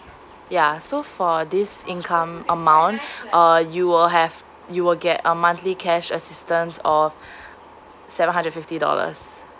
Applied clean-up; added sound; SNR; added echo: none; none; none; none.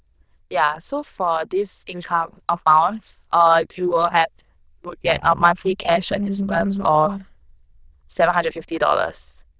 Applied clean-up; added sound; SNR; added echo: neural diffusion model UNIVERSE++.